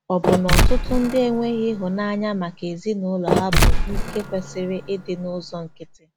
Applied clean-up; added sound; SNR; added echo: none; Mechanisms; -3 dB; none.